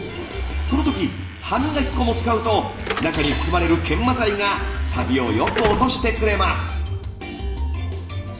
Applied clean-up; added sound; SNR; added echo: none; Slam / Alarm; 12 dB; reverberation time 1.0 s.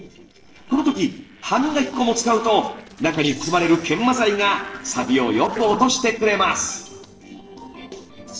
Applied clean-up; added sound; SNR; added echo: neural separator model SepFormer DNS4.